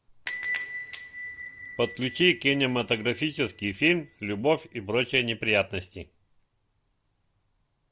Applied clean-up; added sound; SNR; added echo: none; Door / Bell; 13 dB; none.